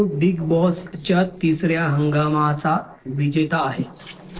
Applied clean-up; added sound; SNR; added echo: neural separator model SepFormer DNS4.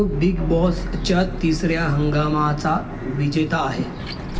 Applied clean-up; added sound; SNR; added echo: none; Vehicle; 8 dB; reverberation time 0.8 s.